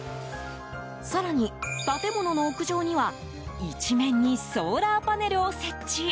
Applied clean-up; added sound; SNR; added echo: none; none; none; none.